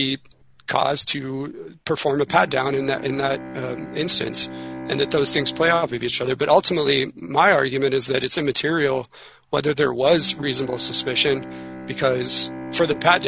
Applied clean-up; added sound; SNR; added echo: none; Bowed string instrument; 16 dB; none.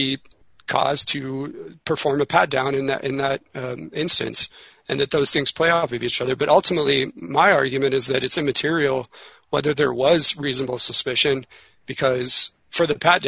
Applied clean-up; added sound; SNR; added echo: none; none; none; none.